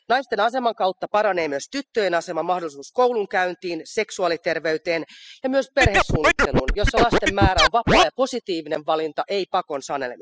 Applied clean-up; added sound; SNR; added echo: classical method spectral subtraction.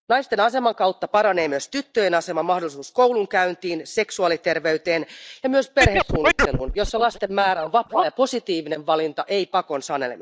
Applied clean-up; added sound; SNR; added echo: neural mask model DeepFilterNet 3.